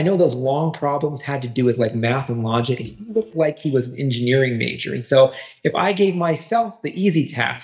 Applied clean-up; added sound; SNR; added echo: neural mask model DeepFilterNet 3.